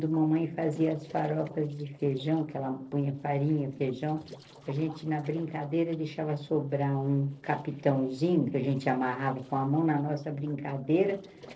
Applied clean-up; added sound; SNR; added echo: neural separator model SepFormer DNS4.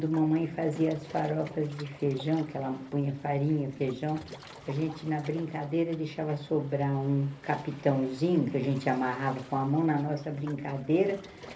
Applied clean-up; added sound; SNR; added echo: none; Waves, surf; 20 dB; reverberation time 0.3 s.